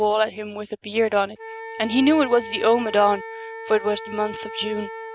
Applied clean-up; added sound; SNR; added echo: none; Wind instrument, woodwind instrument; 13 dB; none.